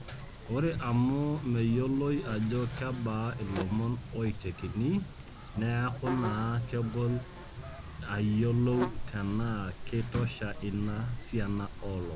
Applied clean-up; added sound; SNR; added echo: none; Buzz + Chirp, tweet; 10 dB; none.